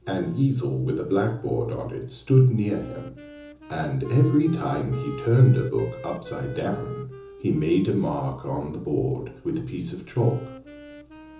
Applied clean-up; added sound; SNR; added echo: none; Wind instrument, woodwind instrument; 17 dB; reverberation time 0.7 s.